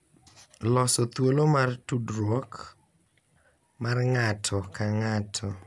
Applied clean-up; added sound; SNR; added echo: none; none; none; none.